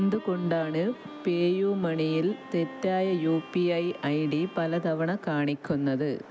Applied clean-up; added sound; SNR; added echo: none; Bowed string instrument; 18 dB; none.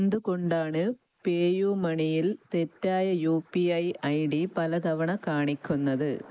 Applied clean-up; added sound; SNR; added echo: neural mask model Resemble Enhance denoiser.